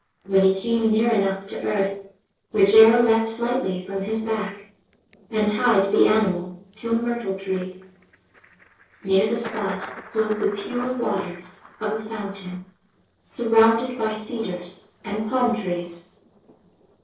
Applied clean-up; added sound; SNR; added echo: neural separator model SepFormer DNS4.